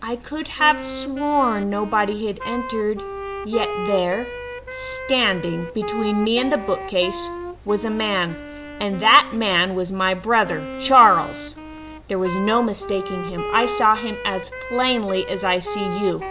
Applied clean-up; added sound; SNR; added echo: none; Wind instrument, woodwind instrument; 10 dB; none.